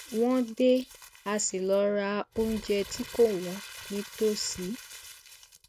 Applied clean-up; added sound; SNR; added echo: none; Crumpling, crinkling; 17 dB; none.